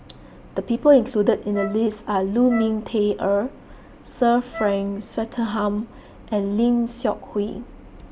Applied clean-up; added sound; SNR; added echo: none; Wind instrument, woodwind instrument; 15 dB; none.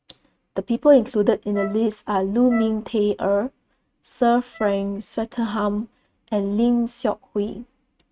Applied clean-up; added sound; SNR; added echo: neural mask model RNNoise.